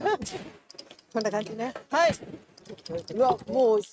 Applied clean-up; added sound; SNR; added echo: neural mask model RNNoise.